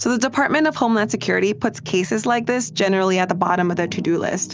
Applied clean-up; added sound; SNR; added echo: none; none; none; none.